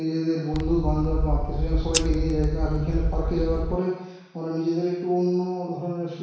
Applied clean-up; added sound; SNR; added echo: none; Scissors; -1 dB; reverberation time 1.1 s.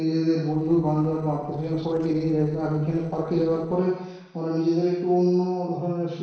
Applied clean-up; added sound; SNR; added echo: neural separator model SepFormer DNS4.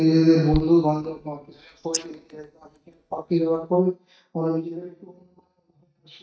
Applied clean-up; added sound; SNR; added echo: neural mask model DeepFilterNet 3.